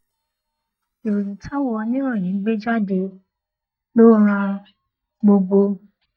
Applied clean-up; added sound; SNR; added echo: neural mask model DeepFilterNet 3.